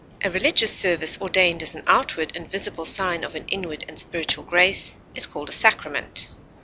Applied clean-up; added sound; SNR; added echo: none; none; none; none.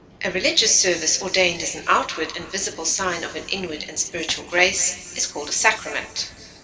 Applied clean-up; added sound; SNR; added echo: none; none; none; reverberation time 2.8 s.